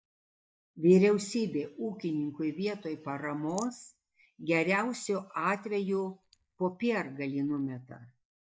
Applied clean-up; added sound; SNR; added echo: neural mask model DeepFilterNet 3.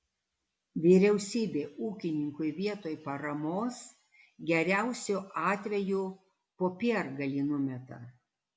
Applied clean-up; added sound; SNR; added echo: none; none; none; none.